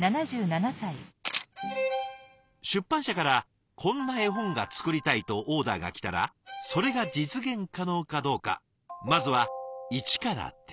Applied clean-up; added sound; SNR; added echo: none; none; none; none.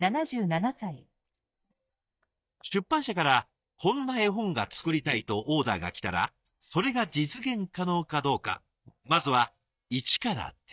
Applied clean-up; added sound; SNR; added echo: neural mask model DeepFilterNet 3.